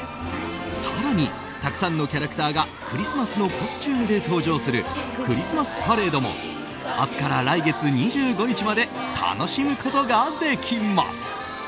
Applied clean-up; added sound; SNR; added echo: none; none; none; none.